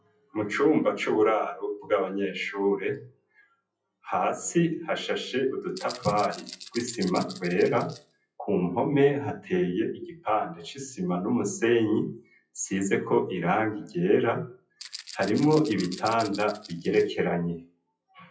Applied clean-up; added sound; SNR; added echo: classical method WPE with log-MMSE.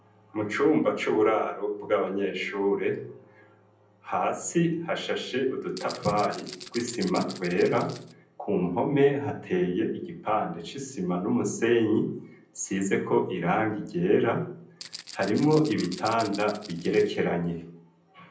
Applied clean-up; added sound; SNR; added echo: none; Rattle (instrument); 16 dB; reverberation time 0.6 s.